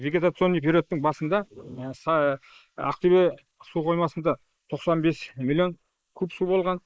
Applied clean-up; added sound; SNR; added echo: neural mask model Resemble Enhance denoiser.